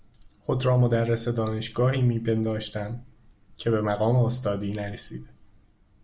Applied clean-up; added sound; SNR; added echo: none; none; none; none.